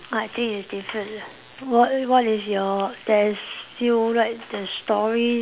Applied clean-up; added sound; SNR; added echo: none; none; none; none.